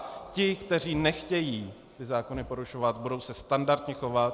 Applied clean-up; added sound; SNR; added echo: none; Bass drum; 19 dB; none.